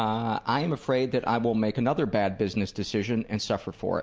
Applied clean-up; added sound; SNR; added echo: none; none; none; none.